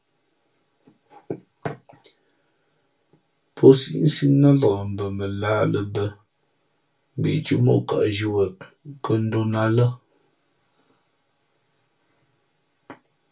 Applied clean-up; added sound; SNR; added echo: none; none; none; reverberation time 0.2 s.